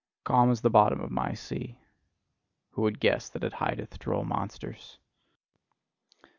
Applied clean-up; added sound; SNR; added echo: none; none; none; none.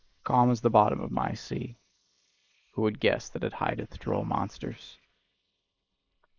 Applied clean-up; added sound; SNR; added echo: neural mask model Resemble Enhance denoiser.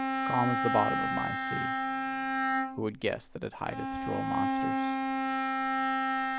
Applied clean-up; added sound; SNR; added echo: none; Bowed string instrument; -5 dB; none.